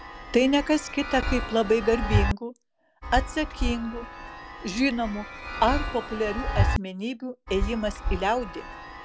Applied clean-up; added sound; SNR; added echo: none; Chime; 3 dB; none.